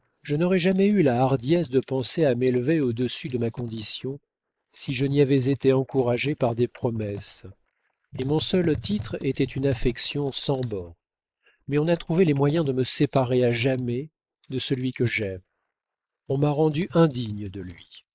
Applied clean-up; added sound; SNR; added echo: neural mask model Resemble Enhance denoiser.